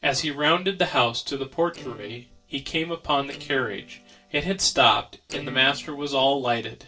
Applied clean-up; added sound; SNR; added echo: neural separator model SepFormer DNS4.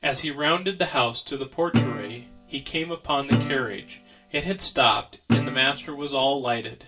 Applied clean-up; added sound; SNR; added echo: none; Guitar; 3 dB; reverberation time 0.2 s.